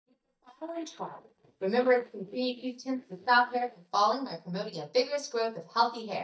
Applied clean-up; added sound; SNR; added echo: neural mask model DeepFilterNet 3.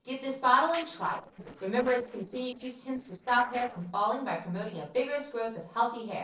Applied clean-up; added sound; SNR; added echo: neural separator model SepFormer DNS4.